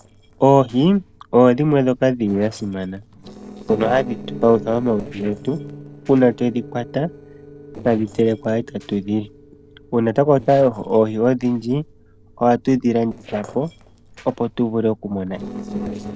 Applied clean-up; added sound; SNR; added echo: neural separator model SepFormer DNS4.